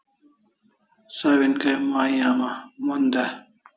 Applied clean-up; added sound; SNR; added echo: none; none; none; none.